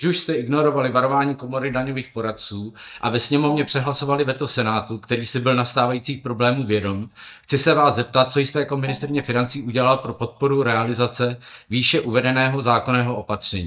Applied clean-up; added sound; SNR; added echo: neural mask model DeepFilterNet 3.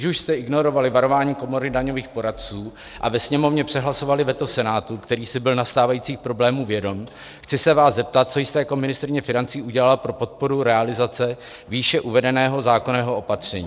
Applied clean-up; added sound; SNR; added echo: none; none; none; none.